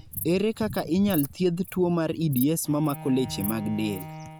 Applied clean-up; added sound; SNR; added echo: none; Bowed string instrument + Insect; 14 dB; none.